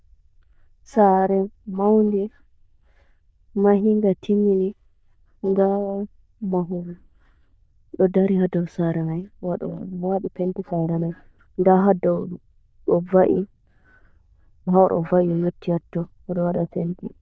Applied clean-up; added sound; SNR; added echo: neural diffusion model UNIVERSE++.